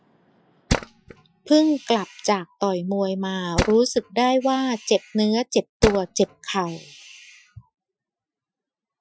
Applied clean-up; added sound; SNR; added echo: classical method Wiener filter.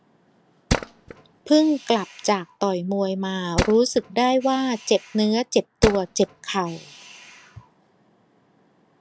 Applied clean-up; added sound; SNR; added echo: none; Tools; 8 dB; none.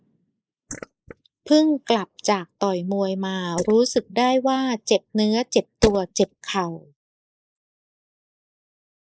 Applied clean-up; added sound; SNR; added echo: neural mask model Resemble Enhance denoiser.